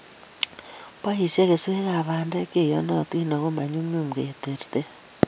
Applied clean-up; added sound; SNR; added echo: none; none; none; none.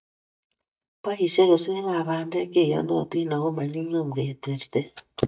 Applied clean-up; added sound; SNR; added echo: neural mask model DeepFilterNet 3.